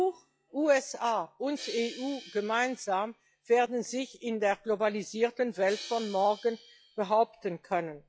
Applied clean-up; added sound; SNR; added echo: classical method log-MMSE.